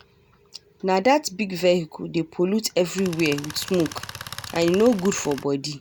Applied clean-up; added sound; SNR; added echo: none; Tools; 13 dB; none.